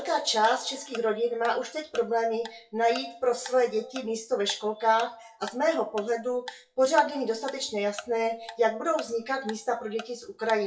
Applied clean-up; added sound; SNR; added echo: classical method WPE with log-MMSE.